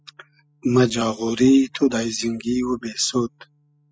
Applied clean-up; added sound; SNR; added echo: classical method spectral subtraction.